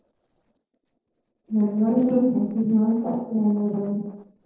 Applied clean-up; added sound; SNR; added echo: neural separator model SepFormer DNS4.